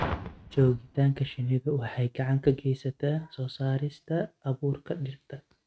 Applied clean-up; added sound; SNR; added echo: neural mask model RNNoise.